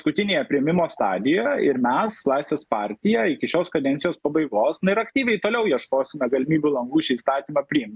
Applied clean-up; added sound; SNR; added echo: none; none; none; none.